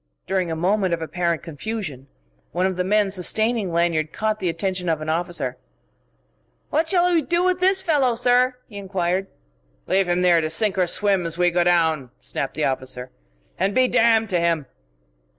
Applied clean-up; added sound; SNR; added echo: none; none; none; none.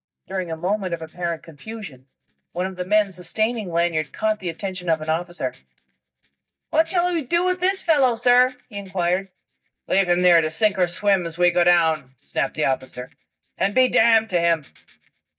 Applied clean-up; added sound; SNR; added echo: neural mask model DeepFilterNet 3.